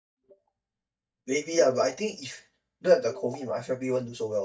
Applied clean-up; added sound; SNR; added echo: neural mask model DeepFilterNet 3.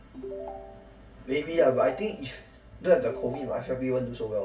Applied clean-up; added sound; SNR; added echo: none; Ringtone / Chime; 13 dB; reverberation time 0.2 s.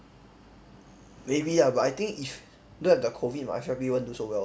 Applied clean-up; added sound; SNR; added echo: none; none; none; none.